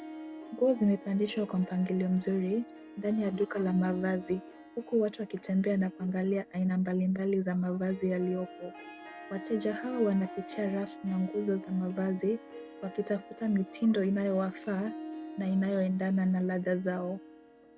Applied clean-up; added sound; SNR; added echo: none; Harp; 15 dB; none.